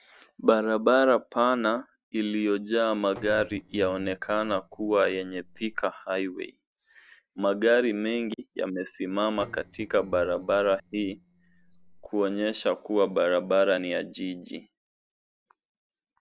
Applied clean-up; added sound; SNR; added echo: neural separator model SepFormer DNS4.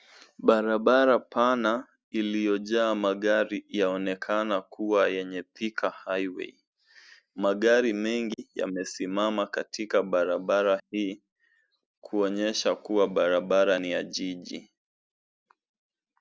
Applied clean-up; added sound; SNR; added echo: none; none; none; none.